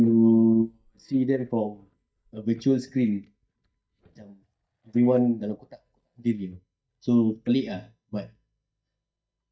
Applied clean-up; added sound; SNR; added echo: neural mask model DeepFilterNet 3.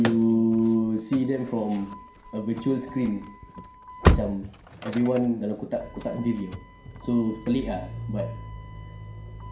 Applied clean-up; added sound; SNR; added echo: none; Slam / Engine starting; 5 dB; reverberation time 0.5 s.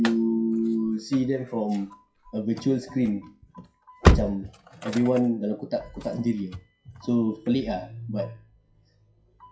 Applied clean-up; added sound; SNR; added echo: classical method WPE with log-MMSE.